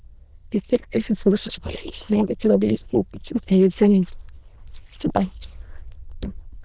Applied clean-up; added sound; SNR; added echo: neural diffusion model UNIVERSE++.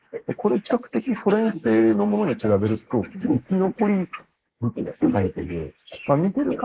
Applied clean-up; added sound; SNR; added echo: neural mask model Resemble Enhance denoiser.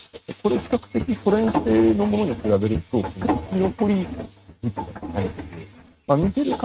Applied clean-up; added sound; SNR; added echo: neural mask model RNNoise.